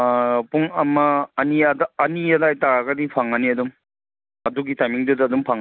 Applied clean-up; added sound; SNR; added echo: none; none; none; none.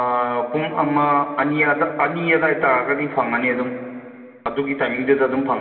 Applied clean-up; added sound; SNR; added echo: none; none; none; reverberation time 2.6 s.